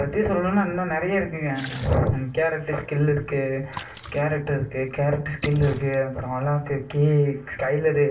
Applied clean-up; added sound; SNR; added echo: none; Splash, splatter; 19 dB; reverberation time 0.3 s.